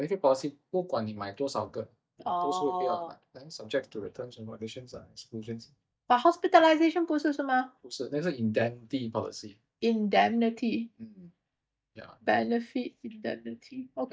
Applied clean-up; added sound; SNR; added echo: neural mask model DeepFilterNet 3.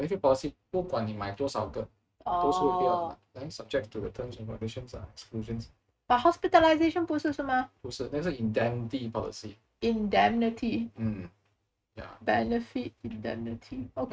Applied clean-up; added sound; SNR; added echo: neural mask model RNNoise.